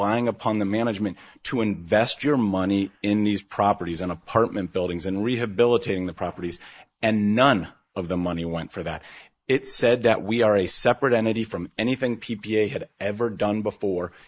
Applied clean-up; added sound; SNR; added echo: neural mask model Resemble Enhance denoiser.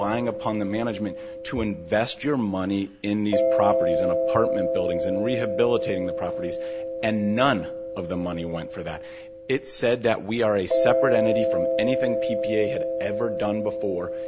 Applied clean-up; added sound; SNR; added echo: none; Mallet percussion; 1 dB; none.